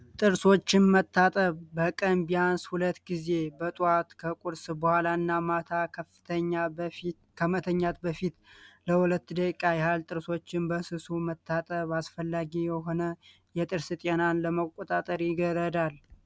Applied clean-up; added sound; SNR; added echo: none; none; none; none.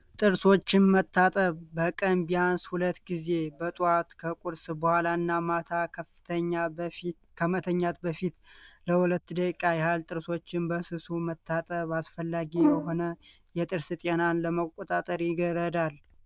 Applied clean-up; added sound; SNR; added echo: neural diffusion model UNIVERSE++.